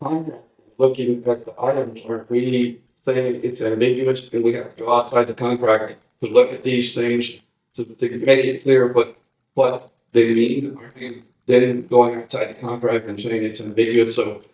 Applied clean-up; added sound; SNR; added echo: neural mask model DeepFilterNet 3.